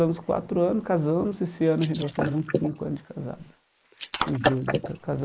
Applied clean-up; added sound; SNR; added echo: neural mask model Resemble Enhance denoiser.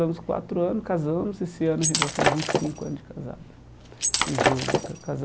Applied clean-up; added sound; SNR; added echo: none; Shatter; -2 dB; none.